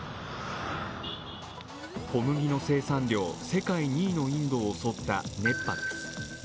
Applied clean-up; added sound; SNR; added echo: none; Sink (filling or washing) / Water tap, faucet; 18 dB; none.